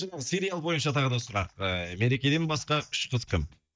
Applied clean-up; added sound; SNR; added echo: neural mask model DeepFilterNet 3.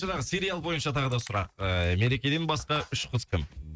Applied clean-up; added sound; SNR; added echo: neural mask model RNNoise.